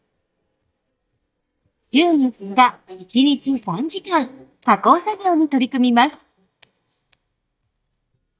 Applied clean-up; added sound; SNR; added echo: neural mask model DeepFilterNet 3.